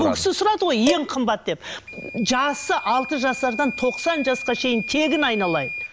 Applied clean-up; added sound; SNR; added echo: none; Dishes, pots, and pans + Microwave oven / Alarm; 10 dB; none.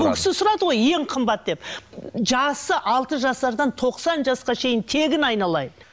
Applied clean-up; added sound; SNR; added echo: none; none; none; none.